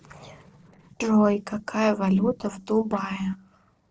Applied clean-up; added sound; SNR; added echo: neural separator model SepFormer DNS4.